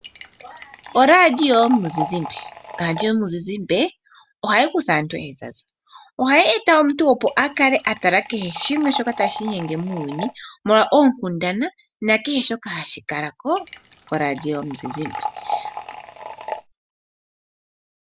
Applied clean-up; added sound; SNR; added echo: none; Liquid; 11 dB; none.